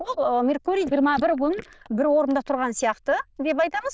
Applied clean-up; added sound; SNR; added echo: neural diffusion model UNIVERSE++.